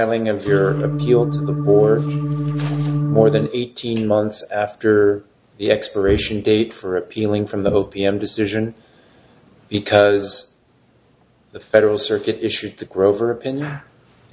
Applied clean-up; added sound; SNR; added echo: none; Organ; 1 dB; none.